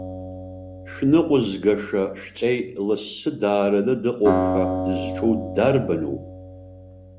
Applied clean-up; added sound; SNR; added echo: none; Acoustic guitar; 7 dB; none.